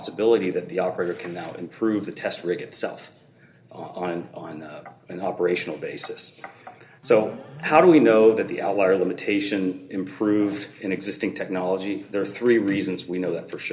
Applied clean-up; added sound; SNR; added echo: none; Alarm; 17 dB; reverberation time 2.9 s.